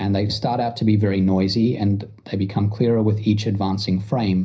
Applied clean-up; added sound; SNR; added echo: none; none; none; reverberation time 0.4 s.